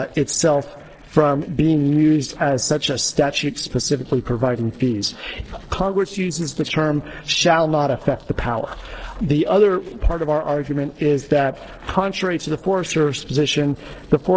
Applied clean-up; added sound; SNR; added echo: neural separator model SepFormer DNS4.